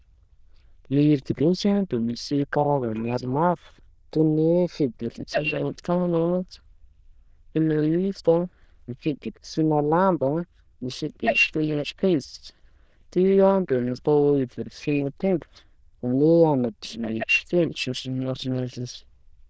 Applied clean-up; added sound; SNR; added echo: neural diffusion model UNIVERSE++.